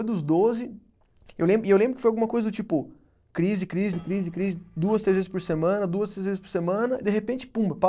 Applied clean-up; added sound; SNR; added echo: neural separator model SepFormer DNS4.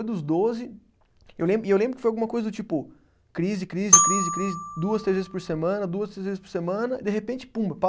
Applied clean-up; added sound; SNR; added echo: none; Glockenspiel; -1 dB; none.